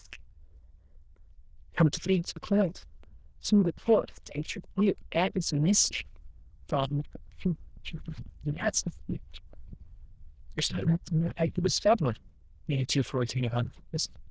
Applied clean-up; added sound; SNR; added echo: neural diffusion model UNIVERSE++.